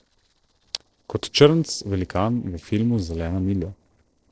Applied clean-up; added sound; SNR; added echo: neural separator model SepFormer DNS4.